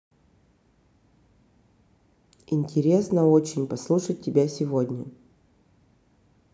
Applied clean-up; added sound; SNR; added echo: none; none; none; none.